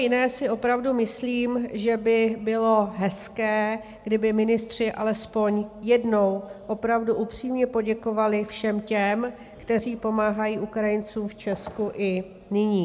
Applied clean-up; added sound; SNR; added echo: none; none; none; none.